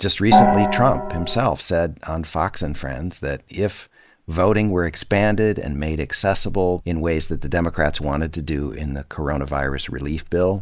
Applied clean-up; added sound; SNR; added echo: none; Gong; -4 dB; none.